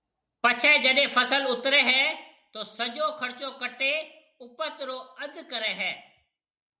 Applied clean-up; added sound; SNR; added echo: none; none; none; none.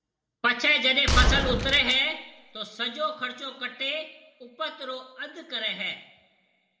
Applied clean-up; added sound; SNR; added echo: none; Gunshot, gunfire; -2 dB; reverberation time 1.2 s.